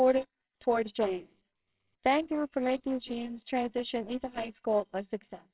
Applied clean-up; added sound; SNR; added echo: neural separator model SepFormer WHAMR!.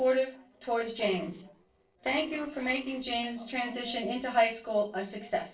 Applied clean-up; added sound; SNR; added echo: neural separator model SepFormer DNS4.